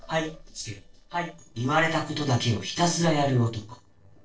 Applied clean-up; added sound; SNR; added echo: neural separator model SepFormer DNS4.